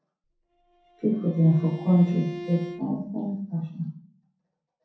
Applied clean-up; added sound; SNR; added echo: none; Bowed string instrument; 13 dB; reverberation time 0.6 s.